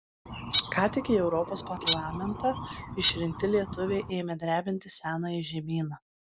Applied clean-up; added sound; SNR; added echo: none; Bird; 3 dB; none.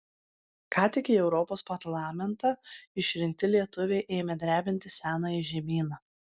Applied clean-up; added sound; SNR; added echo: none; none; none; none.